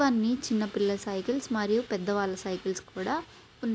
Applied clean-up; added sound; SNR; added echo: none; none; none; none.